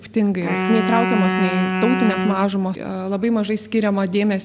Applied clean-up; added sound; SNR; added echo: none; Wind instrument, woodwind instrument; 3 dB; none.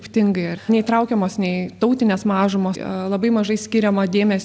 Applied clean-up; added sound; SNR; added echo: none; none; none; none.